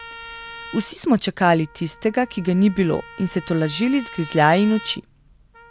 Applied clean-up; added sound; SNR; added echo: none; Trumpet; 18 dB; none.